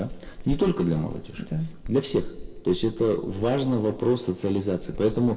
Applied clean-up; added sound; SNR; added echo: none; Bell; 11 dB; reverberation time 0.2 s.